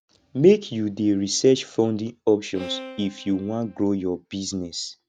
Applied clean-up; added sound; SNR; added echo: none; Bowed string instrument; 16 dB; none.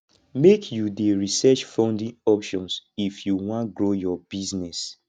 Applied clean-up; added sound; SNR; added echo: none; none; none; none.